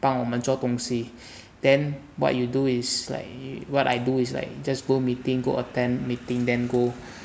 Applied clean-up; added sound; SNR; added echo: none; none; none; none.